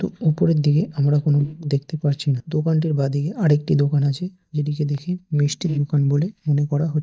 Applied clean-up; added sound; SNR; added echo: neural mask model DeepFilterNet 3.